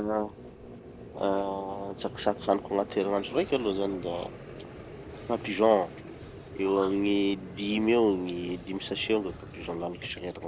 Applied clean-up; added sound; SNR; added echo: none; Vehicle; 14 dB; none.